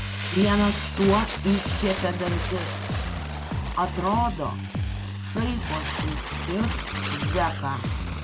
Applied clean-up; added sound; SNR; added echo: none; Bass guitar + Fire; 1 dB; none.